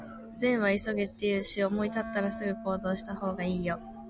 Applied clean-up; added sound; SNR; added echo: none; Wind instrument, woodwind instrument; 13 dB; none.